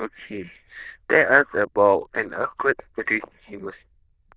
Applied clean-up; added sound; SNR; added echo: neural diffusion model UNIVERSE++.